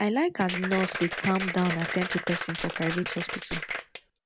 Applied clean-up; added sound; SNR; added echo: none; Applause; 5 dB; none.